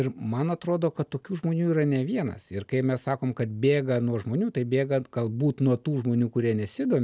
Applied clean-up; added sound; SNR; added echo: none; none; none; none.